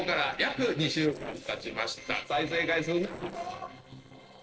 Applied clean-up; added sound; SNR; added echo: neural separator model SepFormer DNS4.